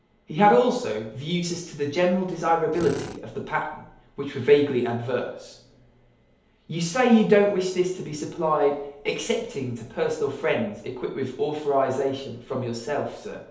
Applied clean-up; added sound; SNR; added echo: none; Drill; 13 dB; reverberation time 2.2 s.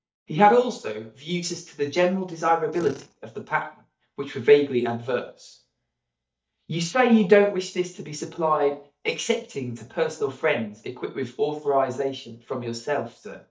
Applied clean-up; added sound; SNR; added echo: neural mask model DeepFilterNet 3.